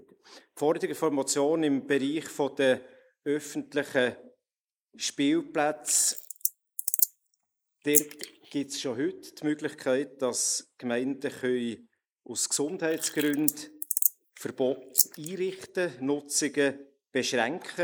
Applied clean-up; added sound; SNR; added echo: neural mask model Resemble Enhance denoiser.